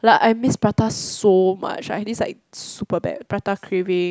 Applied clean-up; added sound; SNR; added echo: none; none; none; none.